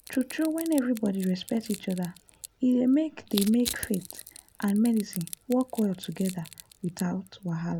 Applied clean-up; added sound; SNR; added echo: none; Crushing; 15 dB; none.